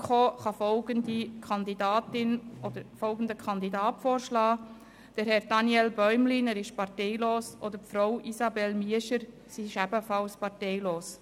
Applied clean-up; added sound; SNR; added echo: none; none; none; none.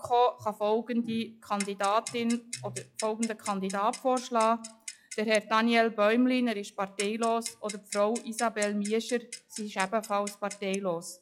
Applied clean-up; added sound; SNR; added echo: classical method log-MMSE.